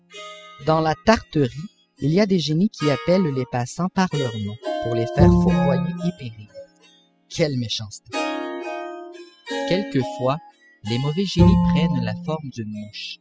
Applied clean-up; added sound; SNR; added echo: classical method spectral subtraction.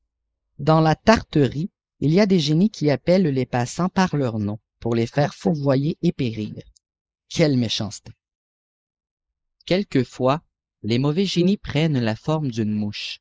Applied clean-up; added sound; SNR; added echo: neural mask model Resemble Enhance denoiser.